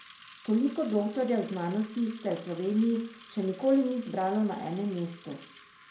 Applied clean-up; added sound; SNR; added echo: none; Bicycle; 19 dB; reverberation time 0.4 s.